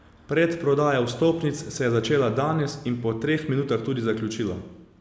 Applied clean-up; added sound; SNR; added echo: none; none; none; none.